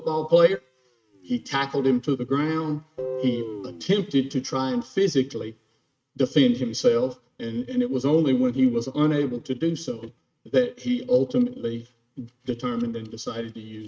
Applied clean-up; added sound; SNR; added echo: neural mask model RNNoise.